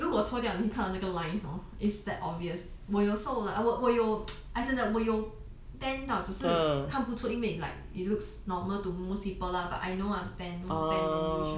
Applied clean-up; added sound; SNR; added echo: none; none; none; none.